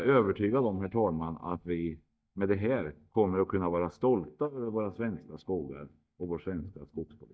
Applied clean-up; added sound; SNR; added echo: neural mask model DeepFilterNet 3.